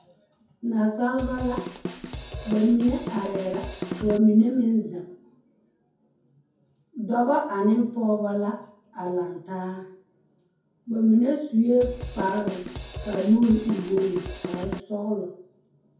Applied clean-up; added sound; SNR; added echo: none; Drum / Drum kit; 8 dB; reverberation time 0.6 s.